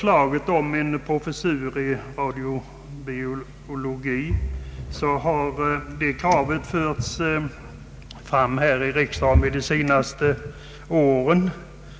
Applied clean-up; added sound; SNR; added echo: none; Bowed string instrument; 11 dB; none.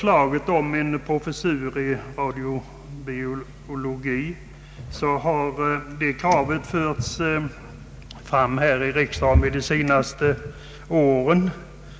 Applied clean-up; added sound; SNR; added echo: none; none; none; none.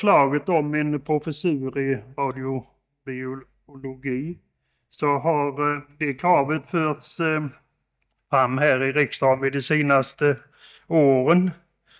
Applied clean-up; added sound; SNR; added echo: neural mask model DeepFilterNet 3.